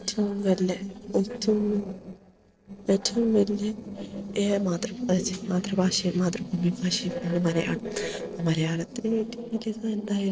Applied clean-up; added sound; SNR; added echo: neural separator model SepFormer DNS4.